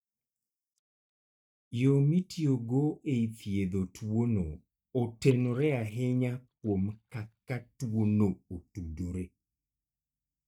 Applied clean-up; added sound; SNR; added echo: neural mask model DeepFilterNet 3.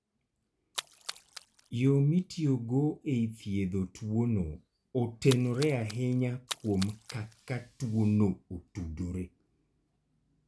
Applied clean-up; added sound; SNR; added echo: none; Splash, splatter; 12 dB; none.